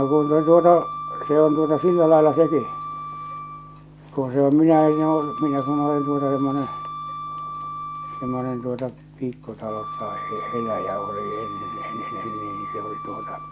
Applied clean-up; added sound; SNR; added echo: none; Wind instrument, woodwind instrument; 10 dB; none.